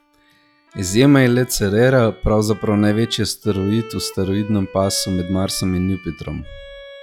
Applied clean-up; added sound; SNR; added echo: classical method log-MMSE.